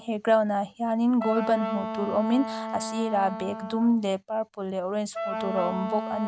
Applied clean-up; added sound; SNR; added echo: none; Wind instrument, woodwind instrument; 8 dB; none.